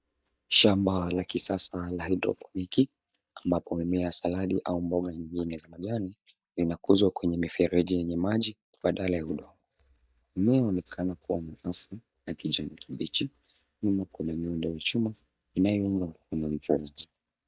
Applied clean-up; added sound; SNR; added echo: neural mask model DeepFilterNet 3.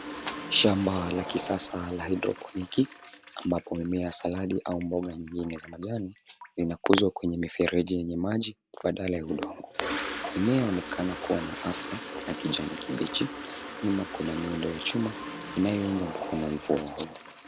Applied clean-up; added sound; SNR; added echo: none; Toilet flush; 10 dB; none.